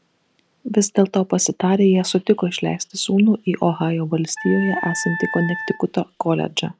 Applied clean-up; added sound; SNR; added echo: none; Wind instrument, woodwind instrument; 10 dB; none.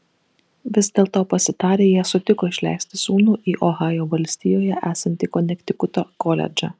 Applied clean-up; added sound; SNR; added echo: none; none; none; none.